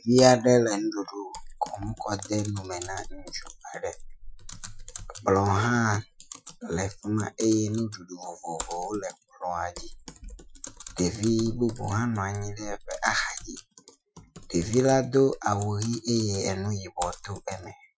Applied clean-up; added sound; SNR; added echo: classical method Wiener filter.